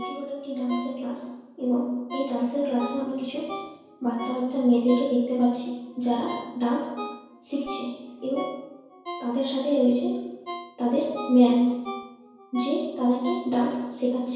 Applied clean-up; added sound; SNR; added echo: none; Ringtone; 14 dB; reverberation time 1.0 s.